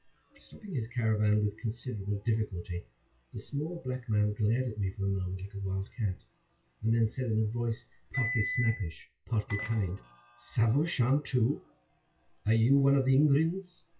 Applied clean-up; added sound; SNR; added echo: classical method WPE with log-MMSE.